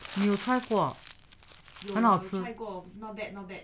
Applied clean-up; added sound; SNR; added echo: none; Crumpling, crinkling; 18 dB; none.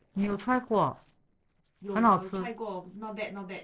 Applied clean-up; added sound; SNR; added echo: neural separator model SepFormer DNS4.